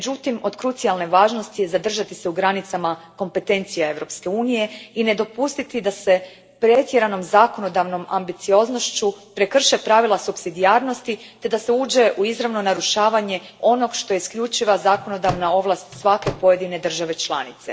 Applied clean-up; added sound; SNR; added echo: none; Slam / Microwave oven; 13 dB; reverberation time 1.2 s.